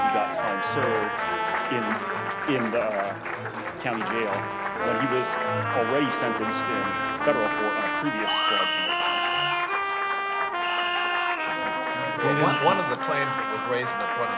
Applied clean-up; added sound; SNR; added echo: none; Trumpet + Applause; -4 dB; none.